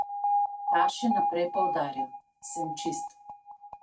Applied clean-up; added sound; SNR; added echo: neural mask model RNNoise.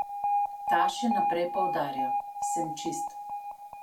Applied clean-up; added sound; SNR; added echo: none; Alarm; -4 dB; none.